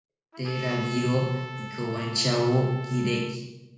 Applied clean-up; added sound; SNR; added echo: none; Trumpet; 13 dB; reverberation time 1.0 s.